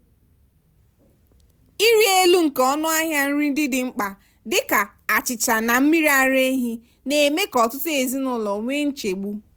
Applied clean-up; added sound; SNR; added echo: none; none; none; none.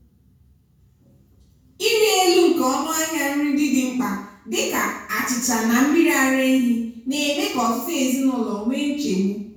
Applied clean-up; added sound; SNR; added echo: none; none; none; reverberation time 0.6 s.